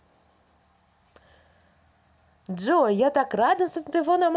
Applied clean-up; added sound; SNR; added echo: none; none; none; none.